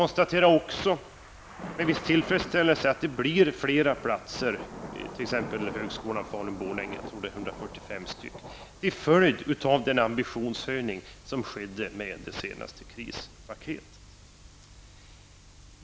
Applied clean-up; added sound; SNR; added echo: none; Thunder / Rain; 16 dB; none.